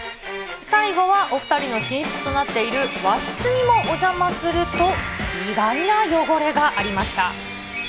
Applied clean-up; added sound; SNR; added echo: none; none; none; none.